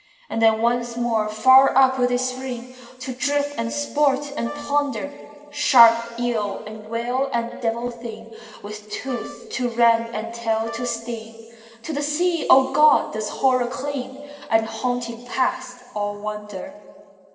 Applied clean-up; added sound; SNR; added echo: none; Wind instrument, woodwind instrument; 16 dB; reverberation time 2.2 s.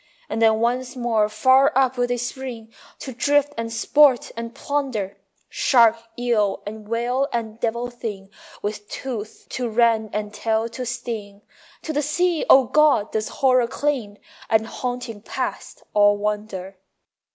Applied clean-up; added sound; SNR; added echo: none; none; none; none.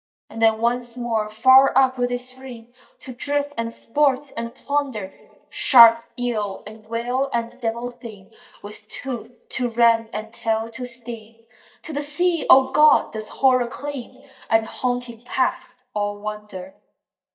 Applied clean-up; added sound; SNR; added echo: neural mask model DeepFilterNet 3.